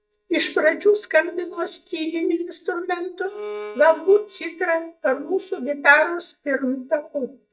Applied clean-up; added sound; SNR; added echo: neural mask model DeepFilterNet 3.